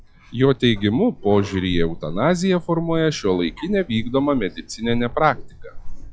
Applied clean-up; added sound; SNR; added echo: classical method log-MMSE.